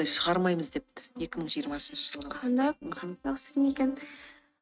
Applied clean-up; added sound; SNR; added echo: neural mask model RNNoise.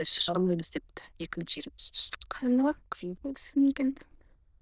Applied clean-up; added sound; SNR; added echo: neural diffusion model UNIVERSE++.